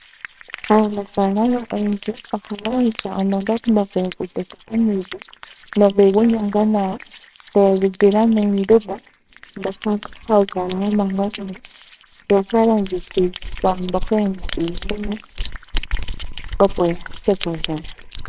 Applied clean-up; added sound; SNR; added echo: neural separator model SepFormer WHAMR!.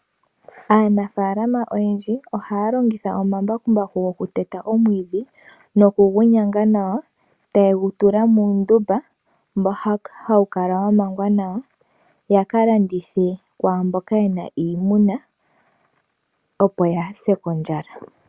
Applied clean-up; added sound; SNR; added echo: none; none; none; none.